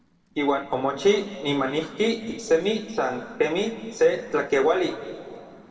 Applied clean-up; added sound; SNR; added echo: neural separator model SepFormer DNS4.